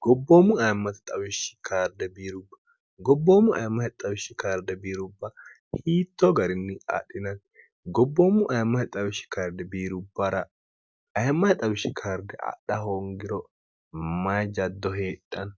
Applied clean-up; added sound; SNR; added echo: none; none; none; none.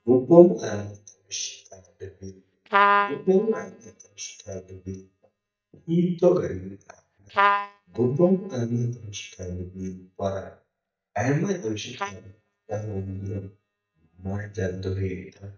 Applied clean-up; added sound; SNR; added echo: neural mask model DeepFilterNet 3.